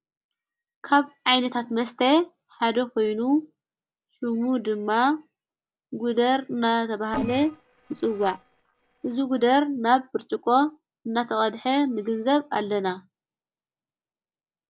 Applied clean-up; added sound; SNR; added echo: neural separator model SepFormer DNS4.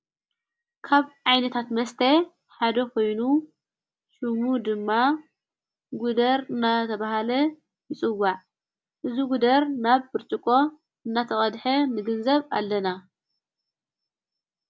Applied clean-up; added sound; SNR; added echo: none; none; none; none.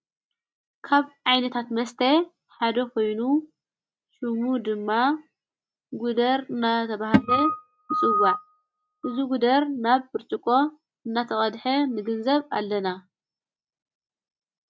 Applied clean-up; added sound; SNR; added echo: neural mask model RNNoise.